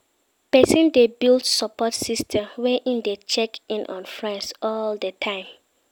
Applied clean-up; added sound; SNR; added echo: none; none; none; none.